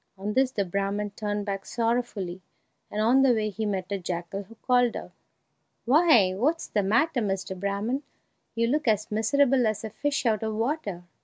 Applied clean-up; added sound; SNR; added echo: none; none; none; none.